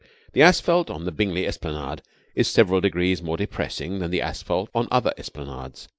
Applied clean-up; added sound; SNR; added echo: neural mask model Resemble Enhance denoiser.